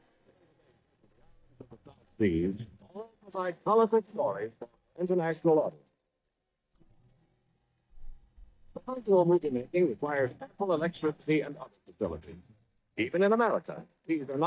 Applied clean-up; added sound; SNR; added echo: neural mask model DeepFilterNet 3.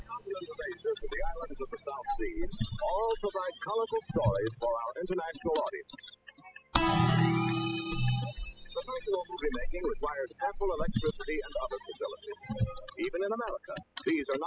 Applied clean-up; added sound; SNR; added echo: classical method spectral subtraction.